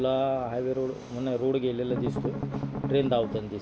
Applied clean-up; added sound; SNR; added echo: none; Strum; 3 dB; none.